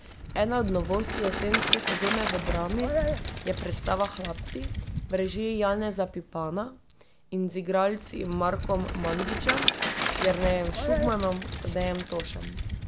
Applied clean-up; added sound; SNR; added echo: none; Bicycle; 2 dB; none.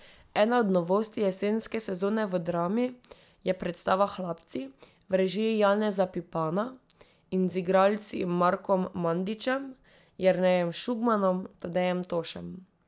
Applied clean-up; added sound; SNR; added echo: none; none; none; none.